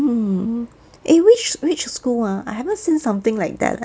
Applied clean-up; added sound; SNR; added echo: none; none; none; none.